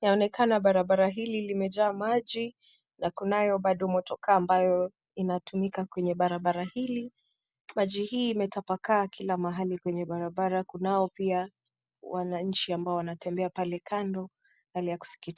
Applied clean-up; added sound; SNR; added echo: none; none; none; none.